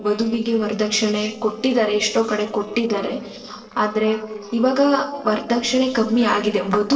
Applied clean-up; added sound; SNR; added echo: neural separator model SepFormer DNS4.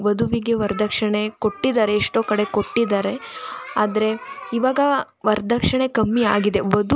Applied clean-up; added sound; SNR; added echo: none; none; none; none.